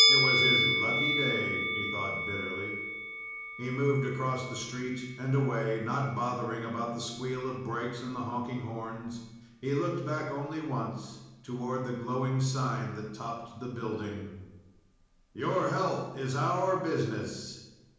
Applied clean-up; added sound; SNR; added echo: none; Musical instrument; 2 dB; reverberation time 1.0 s.